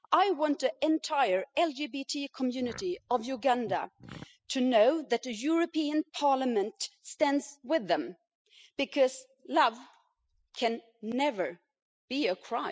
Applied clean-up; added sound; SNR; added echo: classical method spectral subtraction.